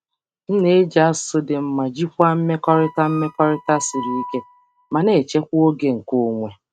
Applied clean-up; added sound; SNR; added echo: neural mask model RNNoise.